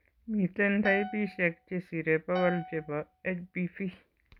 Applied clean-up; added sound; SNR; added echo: none; Piano; 12 dB; none.